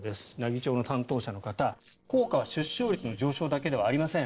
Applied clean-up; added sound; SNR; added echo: neural separator model SepFormer DNS4.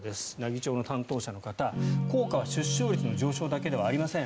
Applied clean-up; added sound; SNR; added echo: none; Guitar; 1 dB; none.